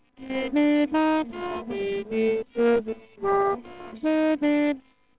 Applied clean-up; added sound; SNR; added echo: neural separator model SepFormer WHAMR!.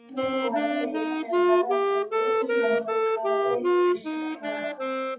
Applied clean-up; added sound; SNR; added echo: classical method WPE with log-MMSE.